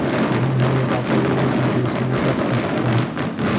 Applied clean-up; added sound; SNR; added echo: none; Gunshot, gunfire / Fireworks; -3 dB; none.